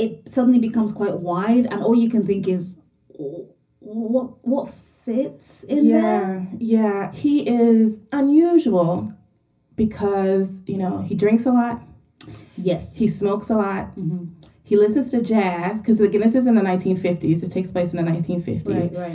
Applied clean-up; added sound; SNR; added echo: none; none; none; reverberation time 0.4 s.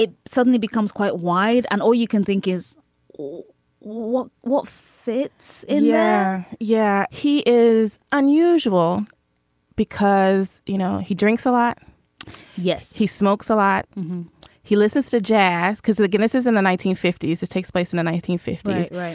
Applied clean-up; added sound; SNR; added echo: none; none; none; none.